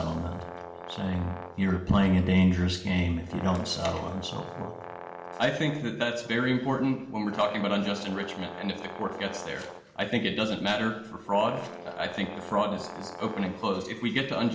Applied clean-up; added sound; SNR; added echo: none; Brass instrument; 14 dB; reverberation time 0.9 s.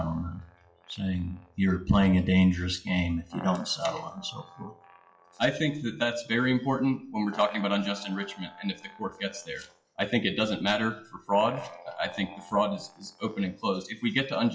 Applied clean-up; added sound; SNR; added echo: classical method WPE with log-MMSE.